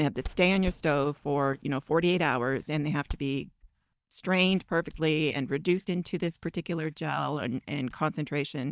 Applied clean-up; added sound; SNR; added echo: neural mask model DeepFilterNet 3.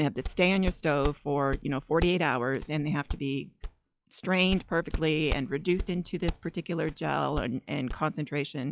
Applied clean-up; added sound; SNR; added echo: classical method log-MMSE.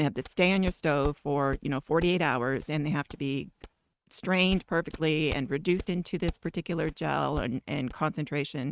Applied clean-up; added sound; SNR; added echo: neural mask model RNNoise.